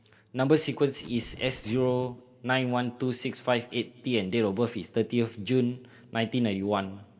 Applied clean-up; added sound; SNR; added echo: none; Scratching (performance technique); 19 dB; reverberation time 2.1 s.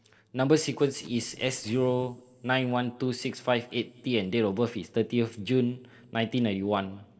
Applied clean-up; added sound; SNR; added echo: neural separator model SepFormer DNS4.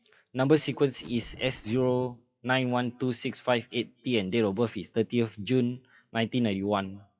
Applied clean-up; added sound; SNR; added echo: classical method WPE with log-MMSE.